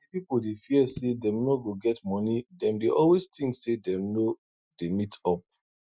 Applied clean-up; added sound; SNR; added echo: classical method Wiener filter.